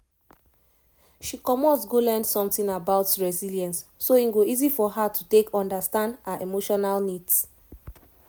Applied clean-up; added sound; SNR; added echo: none; none; none; none.